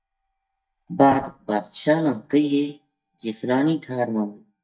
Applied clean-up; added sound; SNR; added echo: neural mask model DeepFilterNet 3.